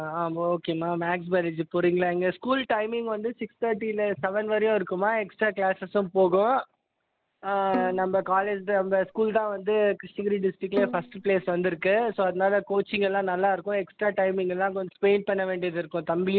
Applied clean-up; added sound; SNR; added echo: none; Bowed string instrument; 12 dB; none.